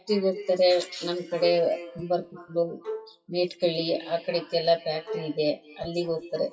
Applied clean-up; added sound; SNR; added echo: classical method WPE with log-MMSE.